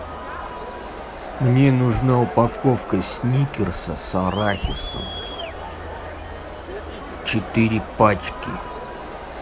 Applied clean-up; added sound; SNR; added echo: none; Crowd; 10 dB; none.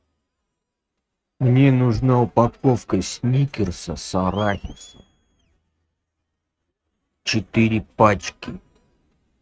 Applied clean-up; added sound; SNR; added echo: neural mask model RNNoise.